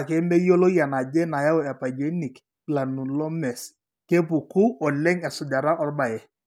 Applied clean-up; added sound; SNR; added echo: none; none; none; none.